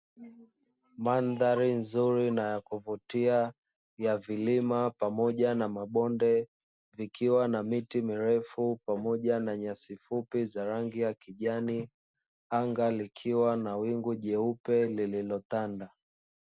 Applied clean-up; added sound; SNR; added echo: none; none; none; none.